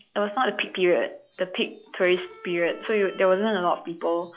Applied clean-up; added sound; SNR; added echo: classical method log-MMSE.